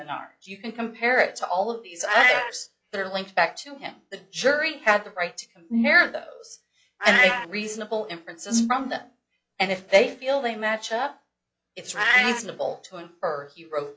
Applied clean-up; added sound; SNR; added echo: classical method log-MMSE.